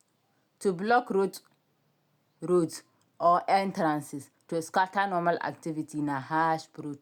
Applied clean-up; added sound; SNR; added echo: none; none; none; none.